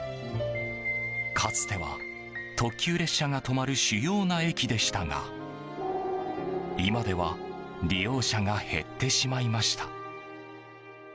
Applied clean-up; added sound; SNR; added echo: none; none; none; none.